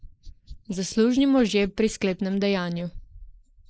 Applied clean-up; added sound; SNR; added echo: neural mask model Resemble Enhance denoiser.